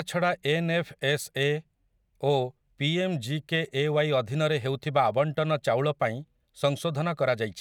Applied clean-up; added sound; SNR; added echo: none; none; none; none.